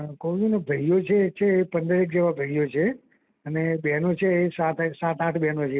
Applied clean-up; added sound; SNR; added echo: none; none; none; none.